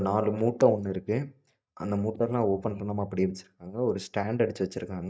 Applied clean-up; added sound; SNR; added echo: neural mask model DeepFilterNet 3.